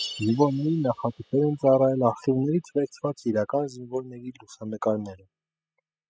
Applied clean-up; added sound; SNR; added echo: classical method spectral subtraction.